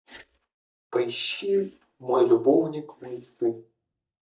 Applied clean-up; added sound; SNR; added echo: neural mask model DeepFilterNet 3.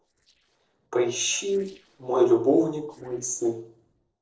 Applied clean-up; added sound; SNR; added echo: neural separator model SepFormer DNS4.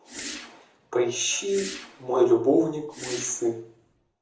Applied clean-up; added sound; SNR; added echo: none; Whoosh, swoosh, swish; 15 dB; reverberation time 0.6 s.